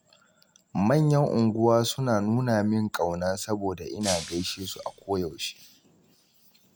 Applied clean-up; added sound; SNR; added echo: none; Shatter; 12 dB; none.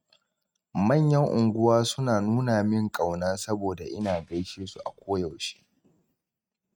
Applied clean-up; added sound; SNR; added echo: neural mask model RNNoise.